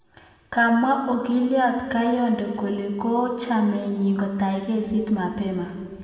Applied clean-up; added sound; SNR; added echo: none; none; none; reverberation time 1.5 s.